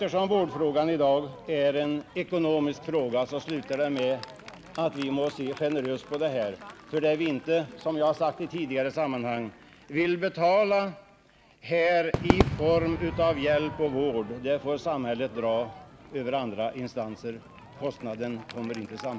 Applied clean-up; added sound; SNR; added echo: none; Crowd / Fireworks; 10 dB; none.